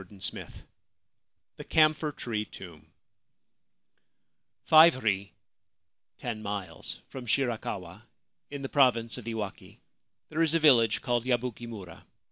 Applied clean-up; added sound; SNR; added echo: none; none; none; none.